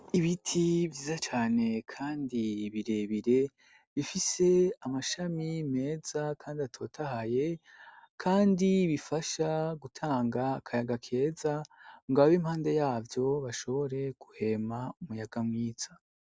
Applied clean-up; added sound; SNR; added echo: none; none; none; none.